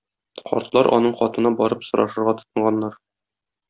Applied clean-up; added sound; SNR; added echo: none; none; none; none.